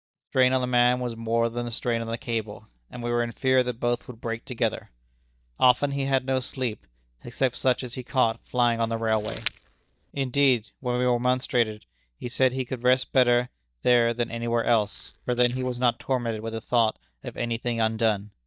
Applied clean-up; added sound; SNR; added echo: neural mask model DeepFilterNet 3.